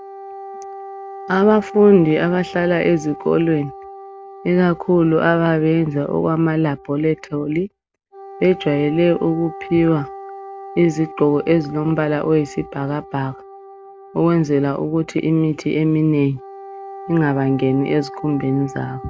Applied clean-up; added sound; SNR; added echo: none; Wind instrument, woodwind instrument; 17 dB; none.